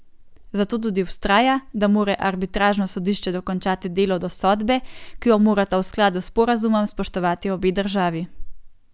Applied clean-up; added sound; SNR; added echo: none; none; none; none.